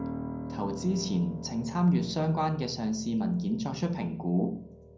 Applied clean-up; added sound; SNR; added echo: none; Piano; 12 dB; reverberation time 0.5 s.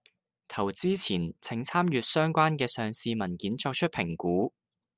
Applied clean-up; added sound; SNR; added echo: none; none; none; none.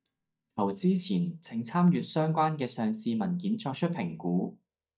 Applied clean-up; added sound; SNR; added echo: neural mask model DeepFilterNet 3.